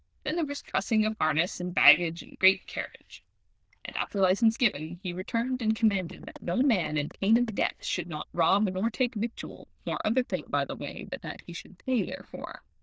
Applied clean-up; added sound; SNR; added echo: neural diffusion model UNIVERSE++.